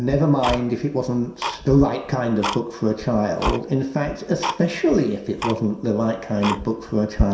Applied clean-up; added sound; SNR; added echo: none; Tick-tock; 9 dB; reverberation time 0.7 s.